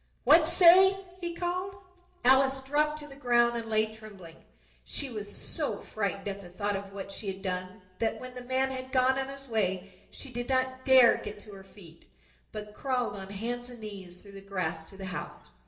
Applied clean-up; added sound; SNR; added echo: none; none; none; reverberation time 1.3 s.